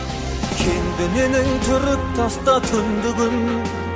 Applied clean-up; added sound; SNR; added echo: none; none; none; none.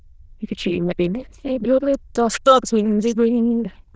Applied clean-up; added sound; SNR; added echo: neural diffusion model UNIVERSE++.